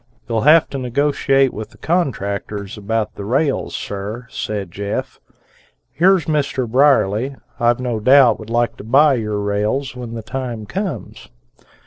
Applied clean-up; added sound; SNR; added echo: neural separator model SepFormer DNS4.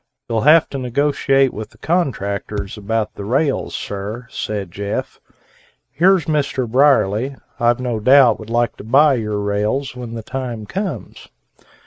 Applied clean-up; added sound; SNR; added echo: neural mask model RNNoise.